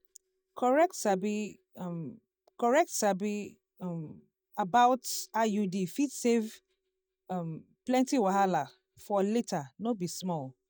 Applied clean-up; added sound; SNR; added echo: neural mask model DeepFilterNet 3.